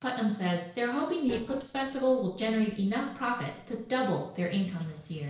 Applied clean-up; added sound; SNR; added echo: neural separator model SepFormer DNS4.